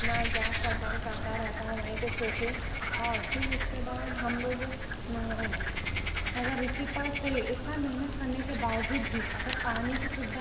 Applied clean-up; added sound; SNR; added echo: none; Frog; -3 dB; reverberation time 2.3 s.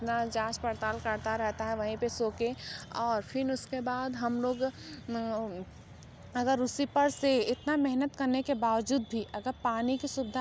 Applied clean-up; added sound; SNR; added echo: none; none; none; none.